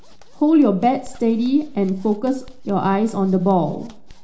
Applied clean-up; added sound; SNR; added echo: none; Zipper (clothing); 17 dB; reverberation time 0.4 s.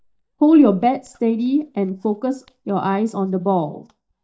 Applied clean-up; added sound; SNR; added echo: neural mask model DeepFilterNet 3.